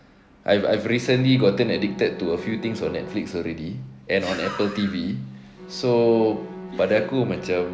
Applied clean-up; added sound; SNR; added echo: none; Bowed string instrument; 16 dB; none.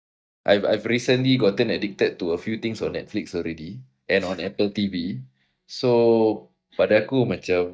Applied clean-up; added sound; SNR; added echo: neural mask model DeepFilterNet 3.